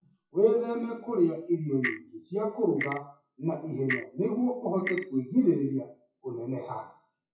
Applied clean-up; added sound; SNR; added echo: classical method WPE with log-MMSE.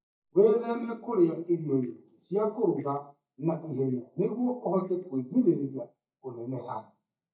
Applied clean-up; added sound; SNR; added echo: neural mask model DeepFilterNet 3.